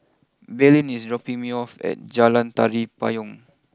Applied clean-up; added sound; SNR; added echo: none; none; none; none.